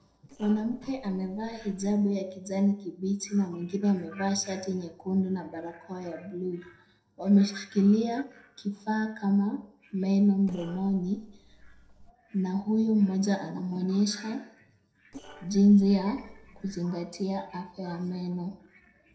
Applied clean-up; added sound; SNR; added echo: neural separator model SepFormer DNS4.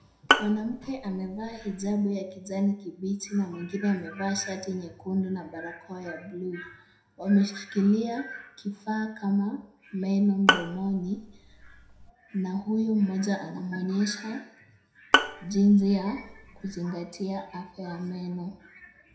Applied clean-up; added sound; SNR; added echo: none; Bowed string instrument; 1 dB; reverberation time 0.6 s.